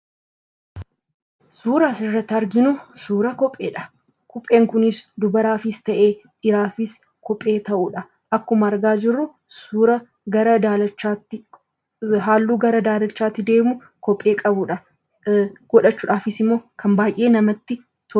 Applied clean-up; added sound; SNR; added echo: none; none; none; none.